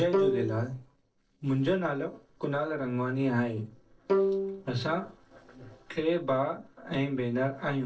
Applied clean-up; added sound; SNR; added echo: neural separator model SepFormer DNS4.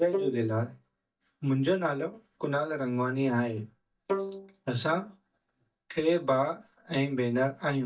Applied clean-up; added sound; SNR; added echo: neural mask model DeepFilterNet 3.